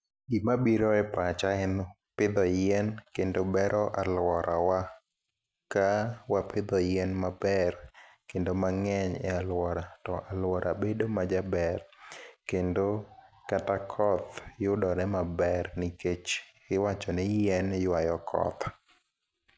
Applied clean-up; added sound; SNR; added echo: none; none; none; none.